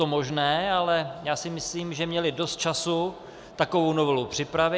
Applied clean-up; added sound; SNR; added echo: none; none; none; none.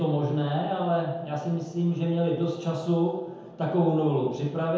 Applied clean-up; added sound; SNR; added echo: none; none; none; reverberation time 0.9 s.